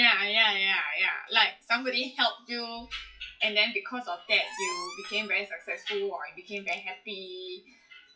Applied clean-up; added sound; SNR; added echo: classical method WPE with log-MMSE.